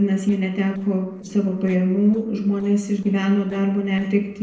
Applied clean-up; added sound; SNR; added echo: neural separator model SepFormer DNS4.